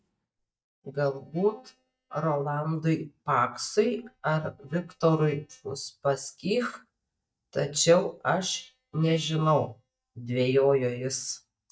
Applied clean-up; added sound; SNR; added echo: neural mask model DeepFilterNet 3.